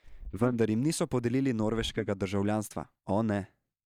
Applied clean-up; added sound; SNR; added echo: neural mask model DeepFilterNet 3.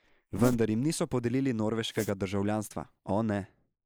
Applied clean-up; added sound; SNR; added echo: neural mask model Resemble Enhance denoiser.